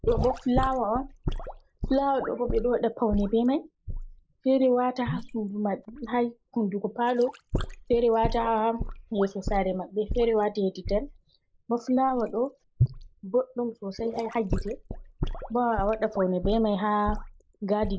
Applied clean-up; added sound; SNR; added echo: neural mask model Resemble Enhance denoiser.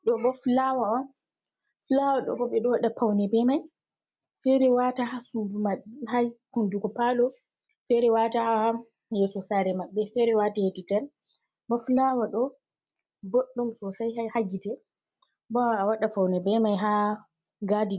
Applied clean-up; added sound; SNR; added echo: none; none; none; none.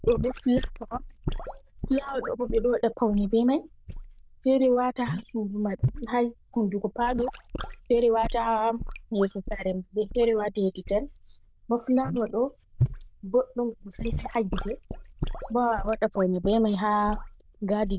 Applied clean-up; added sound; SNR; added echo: neural diffusion model UNIVERSE++.